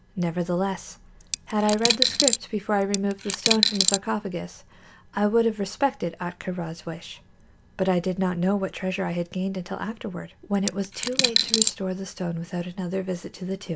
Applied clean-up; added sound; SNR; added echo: none; Coin (dropping); -2 dB; none.